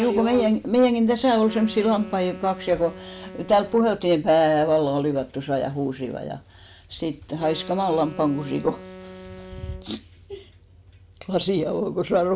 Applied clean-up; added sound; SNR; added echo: none; Wind instrument, woodwind instrument; 18 dB; none.